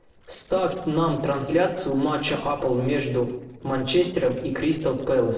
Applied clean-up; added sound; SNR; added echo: neural separator model SepFormer DNS4.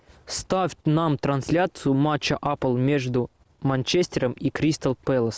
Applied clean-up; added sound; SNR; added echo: none; none; none; none.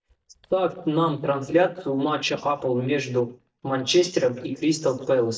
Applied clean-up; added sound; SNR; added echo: neural mask model DeepFilterNet 3.